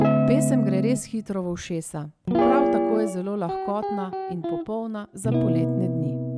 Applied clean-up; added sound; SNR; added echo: none; Guitar; -4 dB; none.